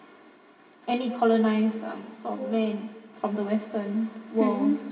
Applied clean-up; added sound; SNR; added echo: none; Brass instrument; 18 dB; reverberation time 1.9 s.